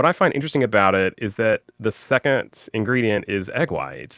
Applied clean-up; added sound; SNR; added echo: none; none; none; none.